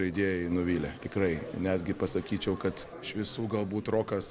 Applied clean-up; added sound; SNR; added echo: none; none; none; none.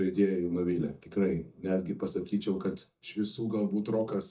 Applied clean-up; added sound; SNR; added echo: neural mask model DeepFilterNet 3.